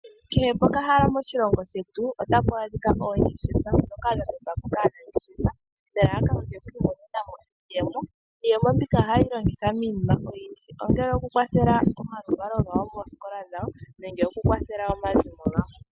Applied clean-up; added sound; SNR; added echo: none; none; none; none.